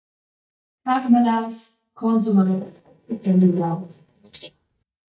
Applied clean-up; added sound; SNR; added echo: neural mask model DeepFilterNet 3.